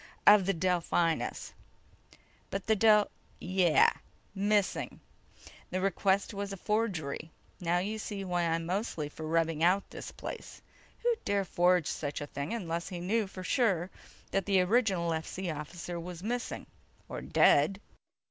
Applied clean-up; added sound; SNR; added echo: none; none; none; none.